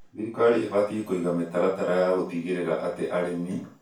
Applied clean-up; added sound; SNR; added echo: none; none; none; reverberation time 0.3 s.